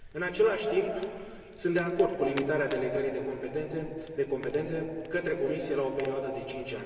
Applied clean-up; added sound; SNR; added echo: none; Fire; 18 dB; reverberation time 2.8 s.